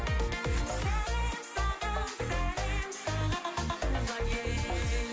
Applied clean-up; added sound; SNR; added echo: none; none; none; none.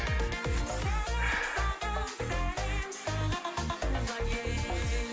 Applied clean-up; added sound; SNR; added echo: none; Breathing; 12 dB; none.